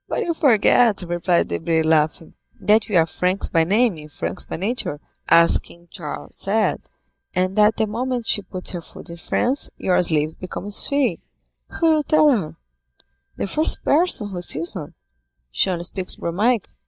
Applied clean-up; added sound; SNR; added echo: neural mask model DeepFilterNet 3.